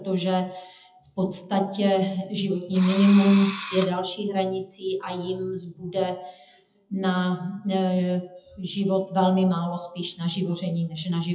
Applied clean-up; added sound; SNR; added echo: classical method WPE with log-MMSE.